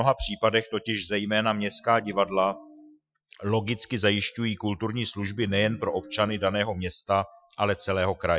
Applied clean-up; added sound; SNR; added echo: classical method Wiener filter.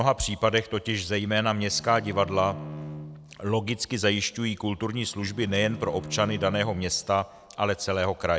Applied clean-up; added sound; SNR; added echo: none; Bowed string instrument; 15 dB; none.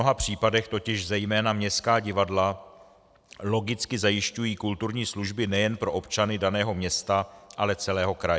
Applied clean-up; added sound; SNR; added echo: none; none; none; none.